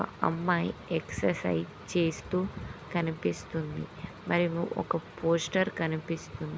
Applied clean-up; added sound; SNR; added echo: none; none; none; none.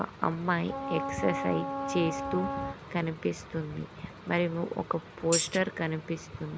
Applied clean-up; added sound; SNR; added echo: none; Wind instrument, woodwind instrument + Tambourine; 4 dB; none.